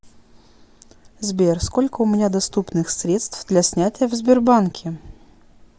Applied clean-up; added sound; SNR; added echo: none; none; none; none.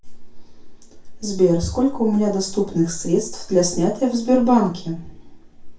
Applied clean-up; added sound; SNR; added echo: none; none; none; reverberation time 0.3 s.